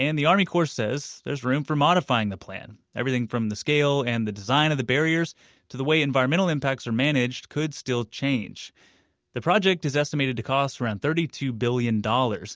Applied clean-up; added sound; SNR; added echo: none; none; none; none.